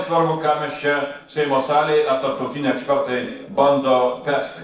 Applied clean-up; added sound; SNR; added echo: neural separator model SepFormer DNS4.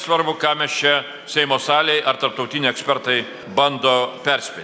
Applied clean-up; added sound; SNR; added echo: none; none; none; none.